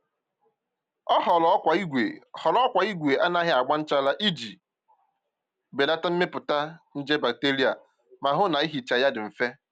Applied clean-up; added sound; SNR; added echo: none; none; none; none.